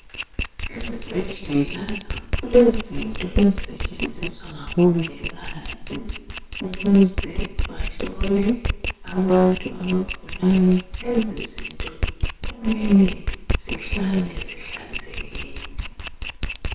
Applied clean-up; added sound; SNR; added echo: neural separator model SepFormer WHAMR!.